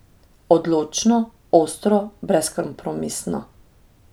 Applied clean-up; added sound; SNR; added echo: none; none; none; none.